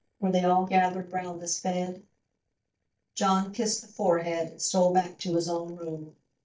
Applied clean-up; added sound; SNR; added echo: neural mask model DeepFilterNet 3.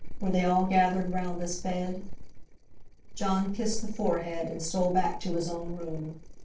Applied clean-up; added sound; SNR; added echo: neural separator model SepFormer DNS4.